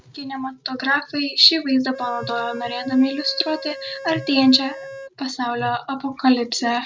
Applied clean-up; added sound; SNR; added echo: none; Organ; 13 dB; none.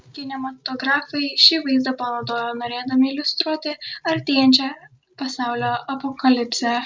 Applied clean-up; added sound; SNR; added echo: none; none; none; none.